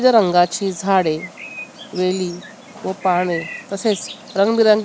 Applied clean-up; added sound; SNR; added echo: none; Bird; 18 dB; none.